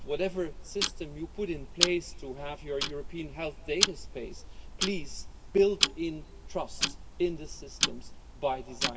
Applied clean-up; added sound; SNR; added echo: none; Tick-tock; 1 dB; reverberation time 2.3 s.